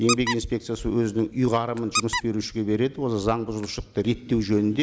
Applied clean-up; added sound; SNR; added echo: none; Squeak; 8 dB; none.